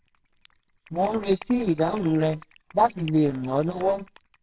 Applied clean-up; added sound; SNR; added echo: neural separator model SepFormer WHAMR!.